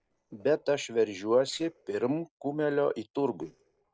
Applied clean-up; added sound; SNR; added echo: neural separator model SepFormer DNS4.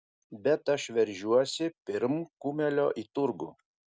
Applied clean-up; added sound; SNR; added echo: none; none; none; none.